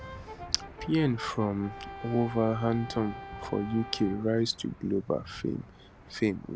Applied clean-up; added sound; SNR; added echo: none; Brass instrument + Engine / Aircraft; 13 dB; none.